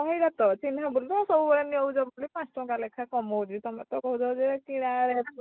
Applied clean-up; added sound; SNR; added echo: none; none; none; none.